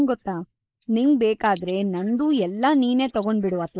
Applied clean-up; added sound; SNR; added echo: neural mask model Resemble Enhance denoiser.